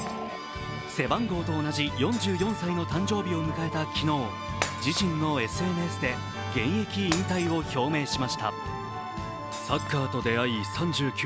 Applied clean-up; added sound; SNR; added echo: none; Wind instrument, woodwind instrument + Shatter; 11 dB; none.